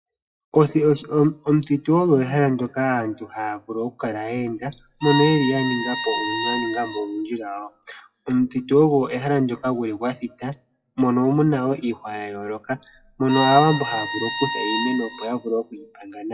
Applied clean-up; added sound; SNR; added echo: classical method WPE with log-MMSE.